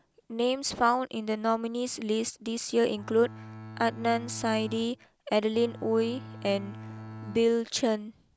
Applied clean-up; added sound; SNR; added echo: none; Bowed string instrument; 14 dB; none.